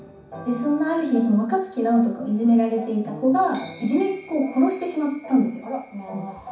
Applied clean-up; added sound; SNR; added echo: none; none; none; reverberation time 0.6 s.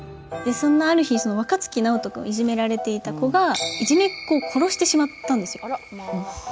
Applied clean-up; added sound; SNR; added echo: none; none; none; none.